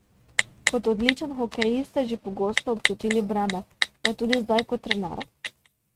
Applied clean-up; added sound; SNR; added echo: neural mask model RNNoise.